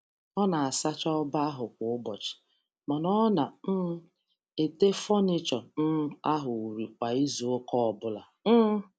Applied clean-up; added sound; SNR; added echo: none; none; none; none.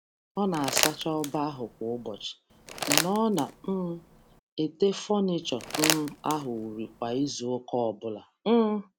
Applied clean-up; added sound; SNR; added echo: none; Crumpling, crinkling; 4 dB; none.